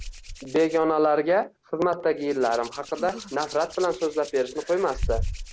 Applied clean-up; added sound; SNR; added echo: none; Hands; 10 dB; none.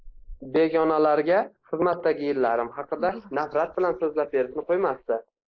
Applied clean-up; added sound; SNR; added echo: neural mask model Resemble Enhance denoiser.